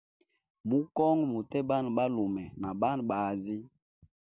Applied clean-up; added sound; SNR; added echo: none; none; none; none.